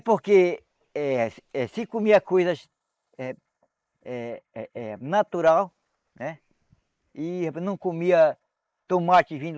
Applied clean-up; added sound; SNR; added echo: neural mask model Resemble Enhance denoiser.